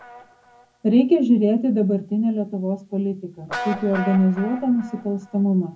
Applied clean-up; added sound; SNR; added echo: none; Guitar; 16 dB; reverberation time 0.3 s.